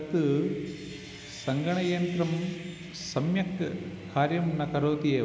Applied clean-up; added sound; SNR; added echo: none; Sawing; 19 dB; none.